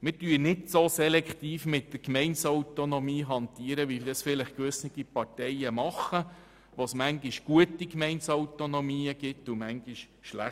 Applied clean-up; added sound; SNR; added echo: none; none; none; none.